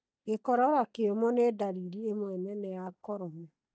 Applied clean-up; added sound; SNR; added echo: neural mask model DeepFilterNet 3.